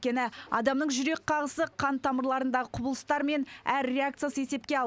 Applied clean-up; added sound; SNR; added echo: none; none; none; none.